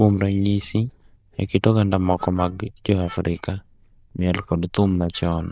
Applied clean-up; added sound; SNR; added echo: neural diffusion model UNIVERSE++.